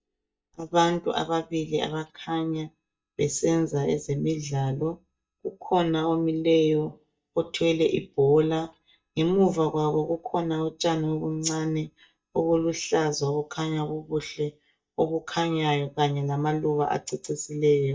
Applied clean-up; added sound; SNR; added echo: neural mask model DeepFilterNet 3.